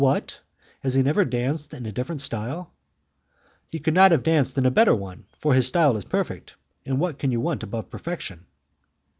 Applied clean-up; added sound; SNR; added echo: none; none; none; none.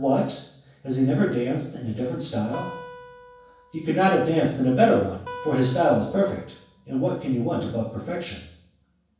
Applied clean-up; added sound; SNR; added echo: none; Acoustic guitar; 17 dB; reverberation time 0.7 s.